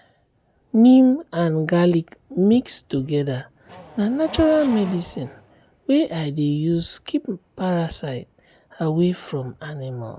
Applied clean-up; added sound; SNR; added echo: none; Race car, auto racing / Accelerating, revving, vroom; 17 dB; none.